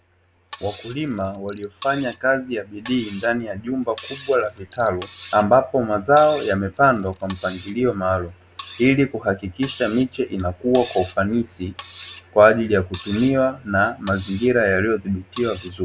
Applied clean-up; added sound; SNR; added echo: none; Cutlery, silverware + Camera; 10 dB; none.